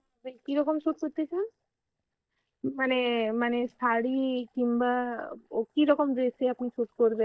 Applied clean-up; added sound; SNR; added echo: neural mask model DeepFilterNet 3.